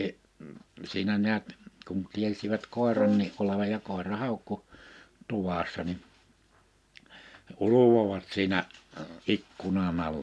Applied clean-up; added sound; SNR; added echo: none; Brass instrument; 6 dB; none.